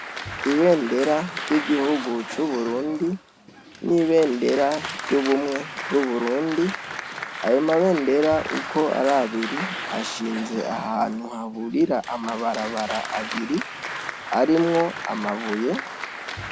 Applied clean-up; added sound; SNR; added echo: none; Applause; 10 dB; none.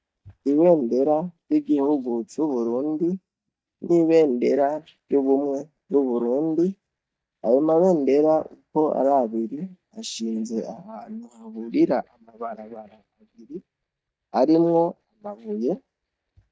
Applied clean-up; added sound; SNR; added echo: neural mask model DeepFilterNet 3.